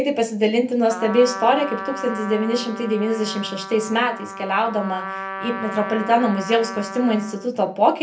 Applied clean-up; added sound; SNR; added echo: none; Trumpet; 11 dB; reverberation time 0.3 s.